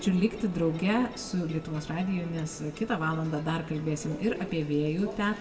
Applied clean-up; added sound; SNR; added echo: none; Subway, metro, underground; 14 dB; reverberation time 0.7 s.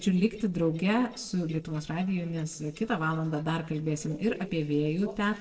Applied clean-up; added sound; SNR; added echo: neural separator model SepFormer DNS4.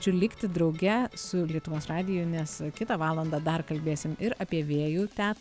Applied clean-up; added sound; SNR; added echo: none; none; none; none.